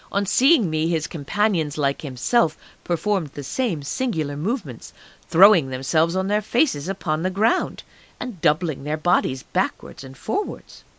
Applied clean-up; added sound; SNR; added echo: none; none; none; none.